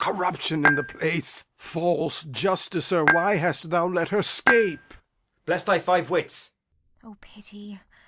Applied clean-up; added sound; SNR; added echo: none; Dishes, pots, and pans / Chink, clink; -2 dB; none.